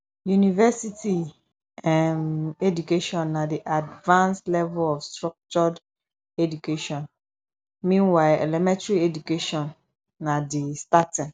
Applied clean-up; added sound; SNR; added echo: none; none; none; none.